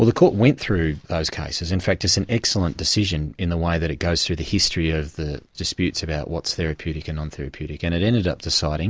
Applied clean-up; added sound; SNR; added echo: none; none; none; none.